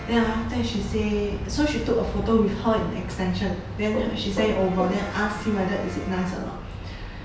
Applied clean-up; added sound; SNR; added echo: none; Brass instrument; 20 dB; none.